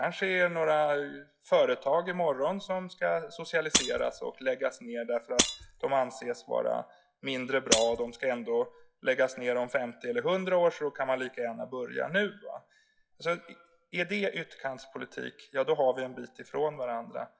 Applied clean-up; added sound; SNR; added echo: classical method log-MMSE.